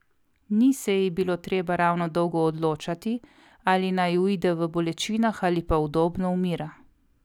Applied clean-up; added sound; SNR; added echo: none; none; none; none.